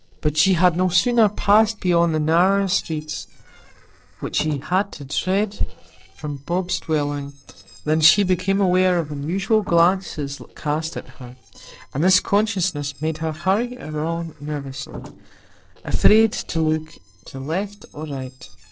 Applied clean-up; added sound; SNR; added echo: neural separator model SepFormer DNS4.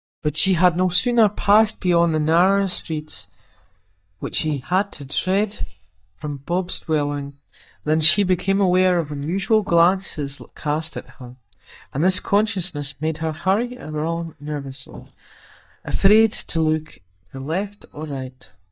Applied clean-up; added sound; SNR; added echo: neural mask model DeepFilterNet 3.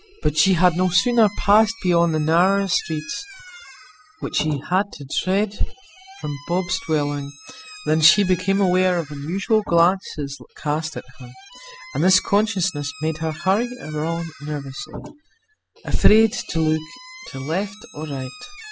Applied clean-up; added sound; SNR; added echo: classical method spectral subtraction.